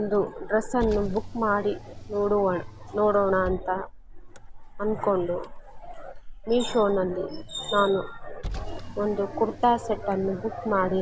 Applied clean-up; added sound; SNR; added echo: none; Car; 10 dB; none.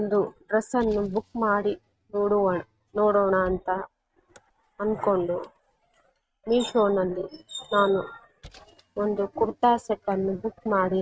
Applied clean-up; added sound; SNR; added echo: neural mask model RNNoise.